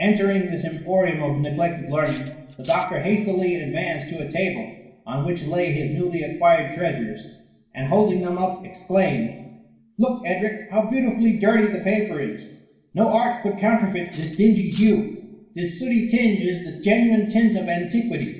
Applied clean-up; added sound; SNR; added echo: none; Cutlery, silverware; 14 dB; reverberation time 0.9 s.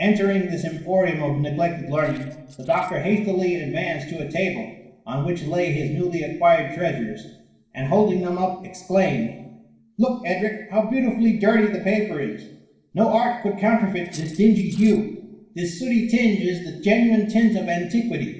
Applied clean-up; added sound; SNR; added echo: neural separator model SepFormer DNS4.